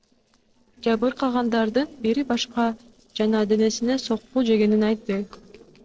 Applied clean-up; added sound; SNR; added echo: neural separator model SepFormer DNS4.